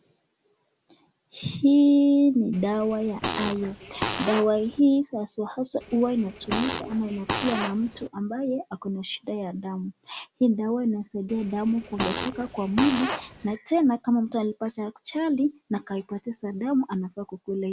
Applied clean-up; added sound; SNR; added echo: none; Fart; 7 dB; none.